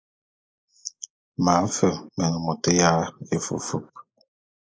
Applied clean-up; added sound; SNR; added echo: neural mask model Resemble Enhance denoiser.